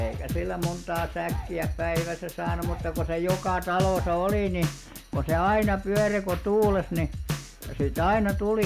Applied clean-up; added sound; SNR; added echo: none; Drum kit; 4 dB; none.